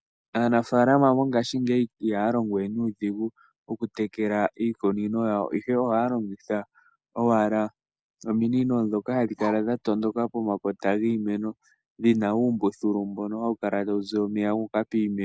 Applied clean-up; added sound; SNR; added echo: none; Bark; 17 dB; none.